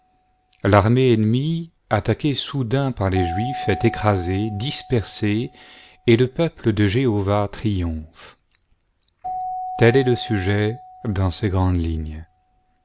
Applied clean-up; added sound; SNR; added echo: none; Keyboard (musical); 15 dB; none.